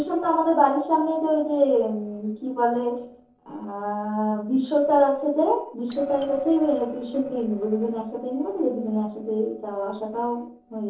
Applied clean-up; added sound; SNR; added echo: neural separator model SepFormer DNS4.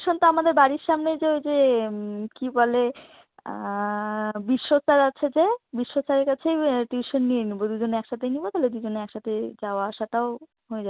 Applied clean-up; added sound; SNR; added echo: none; none; none; none.